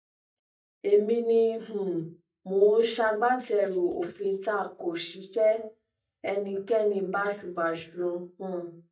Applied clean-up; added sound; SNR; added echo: neural mask model DeepFilterNet 3.